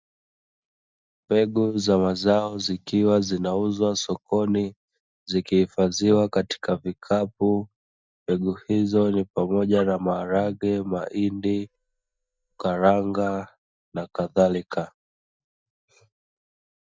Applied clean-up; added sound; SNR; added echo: neural mask model DeepFilterNet 3.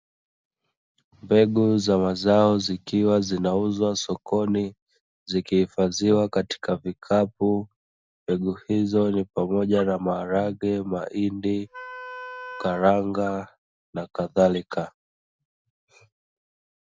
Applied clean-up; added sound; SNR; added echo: none; Wind instrument, woodwind instrument; 14 dB; none.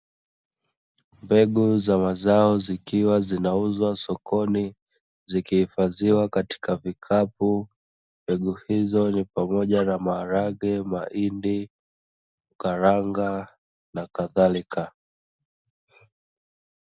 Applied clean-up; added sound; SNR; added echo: none; none; none; none.